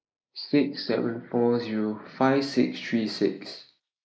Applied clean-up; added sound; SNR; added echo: neural mask model Resemble Enhance denoiser.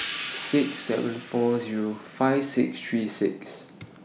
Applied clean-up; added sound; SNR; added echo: none; Hi-hat; 9 dB; none.